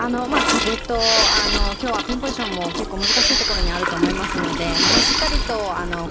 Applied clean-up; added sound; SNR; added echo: none; Toilet flush / Gurgling + Respiratory sounds; -4 dB; none.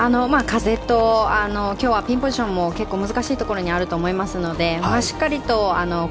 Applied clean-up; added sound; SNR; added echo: none; none; none; none.